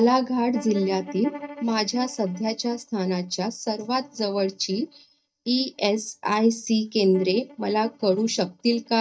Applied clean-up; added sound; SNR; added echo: neural mask model DeepFilterNet 3.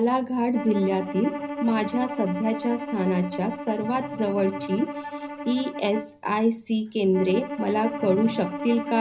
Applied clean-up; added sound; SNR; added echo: none; Bowed string instrument; 9 dB; reverberation time 0.5 s.